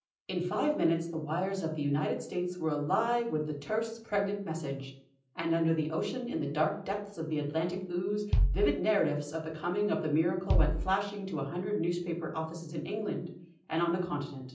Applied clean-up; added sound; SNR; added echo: none; Bass drum; 1 dB; reverberation time 0.6 s.